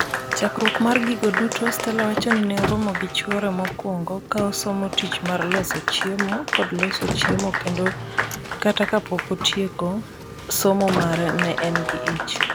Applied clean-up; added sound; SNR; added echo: none; Applause / Clapping + Car; 3 dB; none.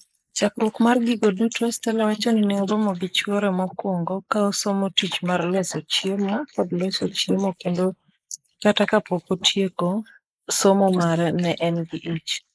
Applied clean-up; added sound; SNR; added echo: neural mask model Resemble Enhance denoiser.